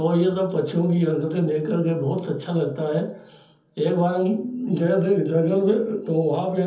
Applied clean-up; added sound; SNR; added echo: none; none; none; reverberation time 0.7 s.